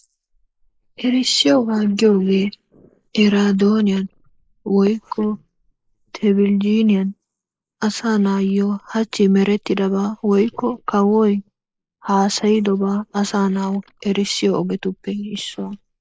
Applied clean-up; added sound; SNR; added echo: neural mask model Resemble Enhance denoiser.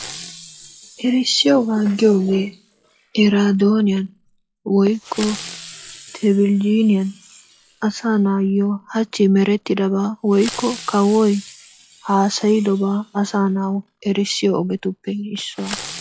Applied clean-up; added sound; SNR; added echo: classical method log-MMSE.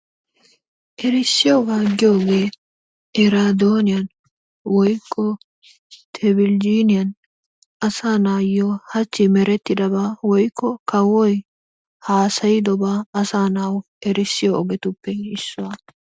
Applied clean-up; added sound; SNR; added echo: none; none; none; none.